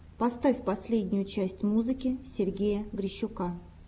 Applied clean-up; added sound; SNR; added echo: none; none; none; none.